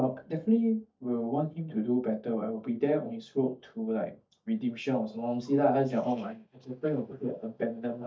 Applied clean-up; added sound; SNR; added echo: neural mask model DeepFilterNet 3.